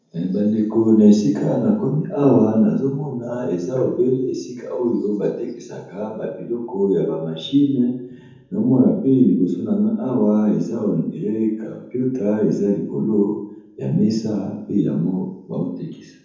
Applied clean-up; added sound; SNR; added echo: none; none; none; reverberation time 0.9 s.